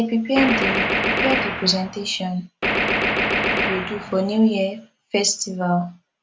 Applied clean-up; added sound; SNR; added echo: none; Gunshot, gunfire; 0 dB; none.